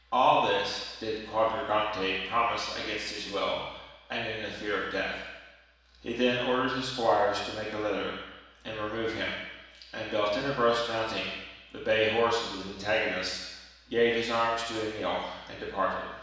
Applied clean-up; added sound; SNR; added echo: none; none; none; reverberation time 1.1 s.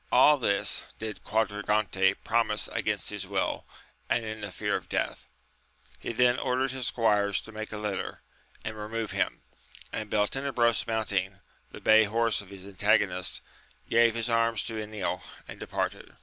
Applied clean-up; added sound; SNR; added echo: none; none; none; none.